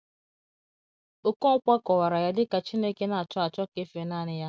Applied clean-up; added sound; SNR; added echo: none; none; none; none.